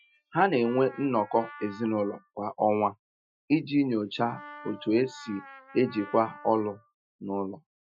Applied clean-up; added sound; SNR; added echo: classical method Wiener filter.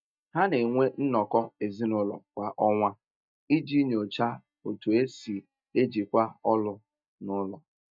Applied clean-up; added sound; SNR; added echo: neural mask model DeepFilterNet 3.